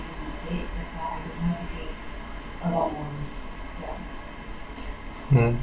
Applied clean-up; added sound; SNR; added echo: none; none; none; reverberation time 0.2 s.